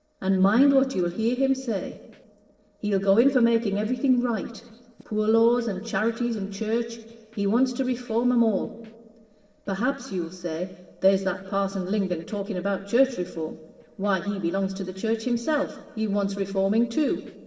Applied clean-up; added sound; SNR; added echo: neural separator model SepFormer DNS4.